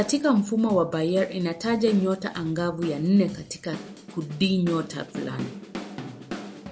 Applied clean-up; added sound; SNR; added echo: none; Drum / Drum kit; 14 dB; none.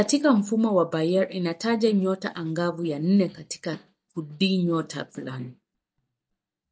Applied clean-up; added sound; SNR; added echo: neural mask model DeepFilterNet 3.